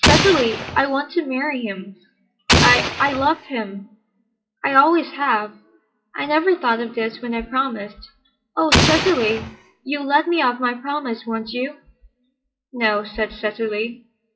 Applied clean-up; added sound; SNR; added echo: classical method WPE with log-MMSE.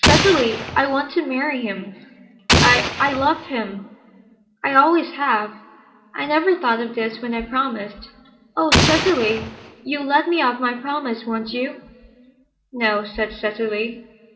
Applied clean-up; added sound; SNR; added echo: none; Explosion; -2 dB; reverberation time 2.7 s.